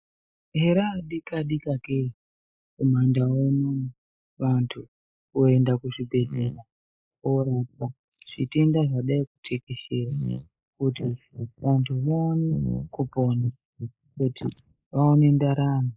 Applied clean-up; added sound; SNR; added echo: neural mask model Resemble Enhance denoiser.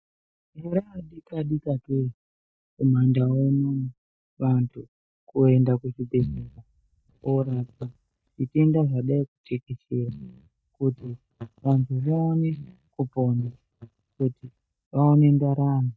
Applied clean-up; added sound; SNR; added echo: neural mask model DeepFilterNet 3.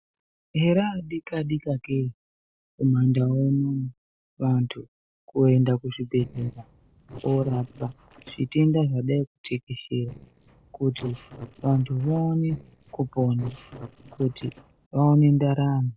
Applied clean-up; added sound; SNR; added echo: neural separator model SepFormer DNS4.